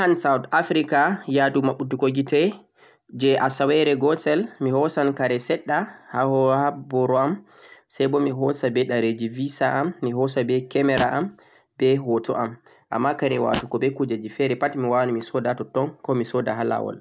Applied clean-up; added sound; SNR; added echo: none; Fart; 13 dB; none.